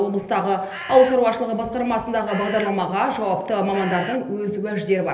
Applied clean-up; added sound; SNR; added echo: none; Bird; 12 dB; reverberation time 1.4 s.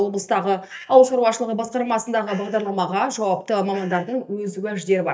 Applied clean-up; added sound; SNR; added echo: neural mask model DeepFilterNet 3.